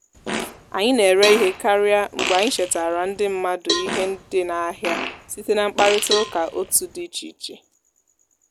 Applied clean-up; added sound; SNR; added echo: none; Cowbell + Fart; 7 dB; none.